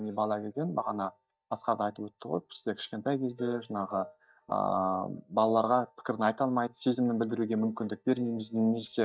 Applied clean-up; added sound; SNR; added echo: neural mask model DeepFilterNet 3.